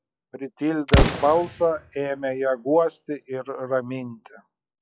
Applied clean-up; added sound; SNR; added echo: classical method log-MMSE.